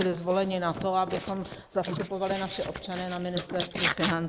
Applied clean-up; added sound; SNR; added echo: neural mask model Resemble Enhance denoiser.